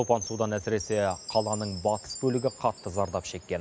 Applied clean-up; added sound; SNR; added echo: none; Chime; 14 dB; none.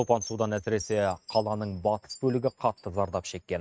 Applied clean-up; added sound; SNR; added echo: neural mask model RNNoise.